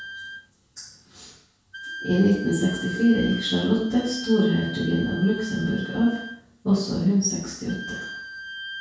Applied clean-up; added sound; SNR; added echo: none; Wind instrument, woodwind instrument; 13 dB; reverberation time 0.6 s.